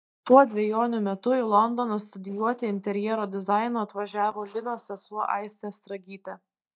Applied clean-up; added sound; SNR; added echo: neural mask model DeepFilterNet 3.